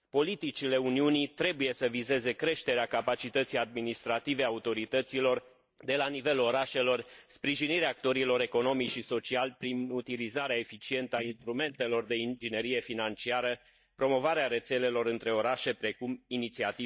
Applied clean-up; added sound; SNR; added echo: neural mask model DeepFilterNet 3.